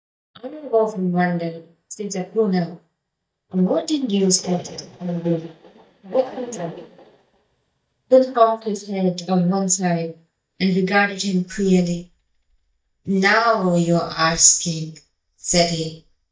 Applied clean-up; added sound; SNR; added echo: neural mask model DeepFilterNet 3.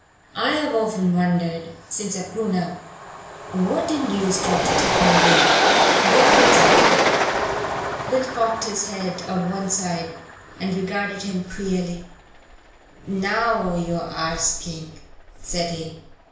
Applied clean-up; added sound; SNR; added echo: none; Train; -2 dB; reverberation time 0.5 s.